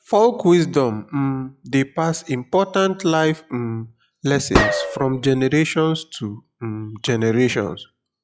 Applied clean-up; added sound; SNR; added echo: classical method log-MMSE.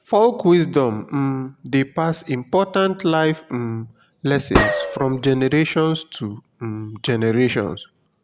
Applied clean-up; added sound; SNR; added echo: none; Gunshot, gunfire; 3 dB; none.